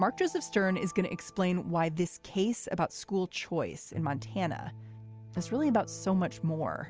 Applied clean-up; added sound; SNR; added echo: none; none; none; none.